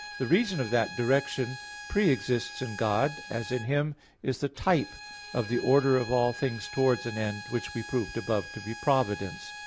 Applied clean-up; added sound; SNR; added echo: none; Bowed string instrument; 14 dB; none.